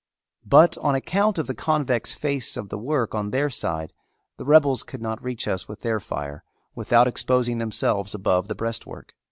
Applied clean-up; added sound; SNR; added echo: none; none; none; none.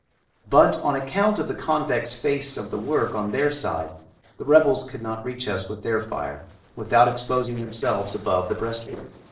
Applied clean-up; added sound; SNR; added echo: neural separator model SepFormer DNS4.